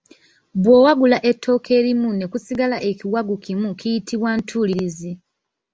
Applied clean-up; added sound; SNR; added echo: none; none; none; none.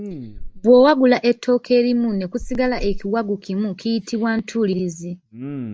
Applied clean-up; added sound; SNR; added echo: neural mask model DeepFilterNet 3.